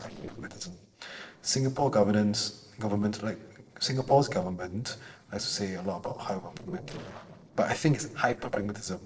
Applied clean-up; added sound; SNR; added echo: neural separator model SepFormer DNS4.